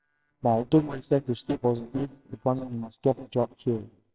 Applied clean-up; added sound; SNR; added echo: neural separator model SepFormer WHAMR!.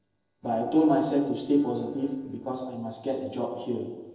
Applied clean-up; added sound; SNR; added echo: neural separator model SepFormer DNS4.